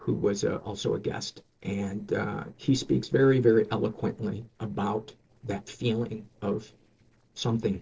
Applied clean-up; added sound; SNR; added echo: neural separator model SepFormer DNS4.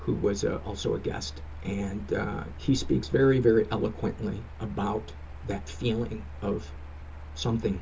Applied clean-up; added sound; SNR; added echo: none; Mechanical fan; 11 dB; reverberation time 0.2 s.